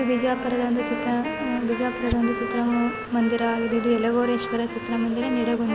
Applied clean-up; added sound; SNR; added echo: none; Wind instrument, woodwind instrument; 9 dB; none.